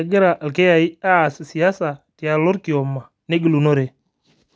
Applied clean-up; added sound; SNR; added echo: none; none; none; none.